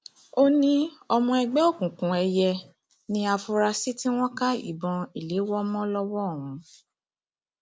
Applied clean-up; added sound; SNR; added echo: none; none; none; none.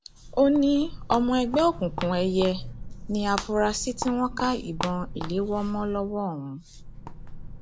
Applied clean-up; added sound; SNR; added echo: none; Walk, footsteps; 10 dB; none.